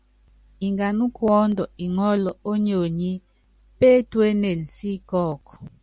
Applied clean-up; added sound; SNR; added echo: none; none; none; none.